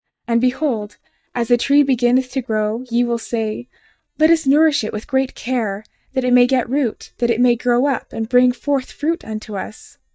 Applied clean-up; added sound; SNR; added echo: neural mask model DeepFilterNet 3.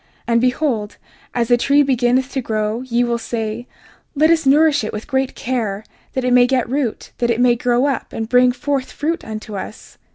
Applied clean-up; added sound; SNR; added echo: none; none; none; none.